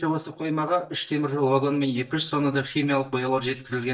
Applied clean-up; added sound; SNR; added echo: neural mask model DeepFilterNet 3.